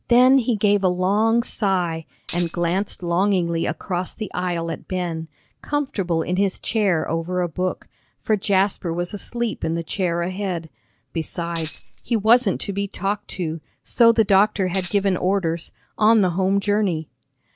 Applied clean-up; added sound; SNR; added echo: none; Tambourine; 17 dB; none.